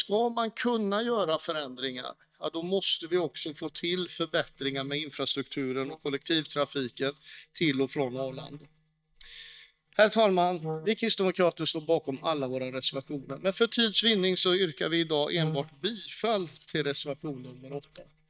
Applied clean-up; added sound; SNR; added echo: neural mask model DeepFilterNet 3.